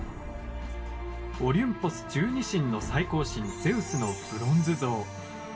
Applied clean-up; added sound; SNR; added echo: none; none; none; reverberation time 0.2 s.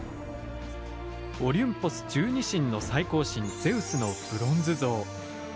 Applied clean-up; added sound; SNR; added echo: none; none; none; none.